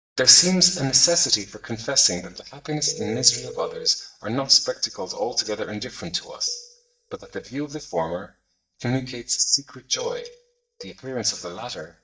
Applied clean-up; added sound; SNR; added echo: neural mask model DeepFilterNet 3.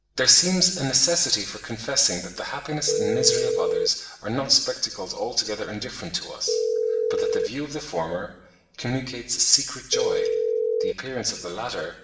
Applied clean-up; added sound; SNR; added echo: none; Telephone; -3 dB; reverberation time 0.9 s.